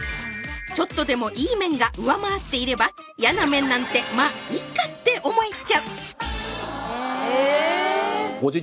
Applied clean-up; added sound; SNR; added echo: none; none; none; none.